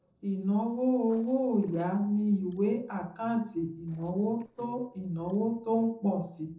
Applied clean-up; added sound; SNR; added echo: neural separator model SepFormer DNS4.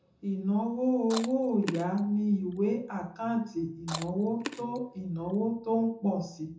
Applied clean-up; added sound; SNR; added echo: none; Chewing, mastication; 13 dB; reverberation time 0.5 s.